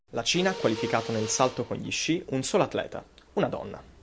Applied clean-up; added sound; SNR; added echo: none; Mechanisms; 12 dB; none.